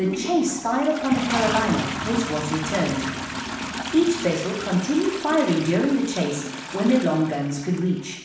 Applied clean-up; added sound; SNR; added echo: none; Toilet flush; 7 dB; reverberation time 0.9 s.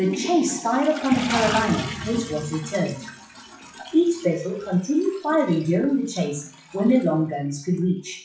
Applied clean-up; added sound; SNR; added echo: classical method WPE with log-MMSE.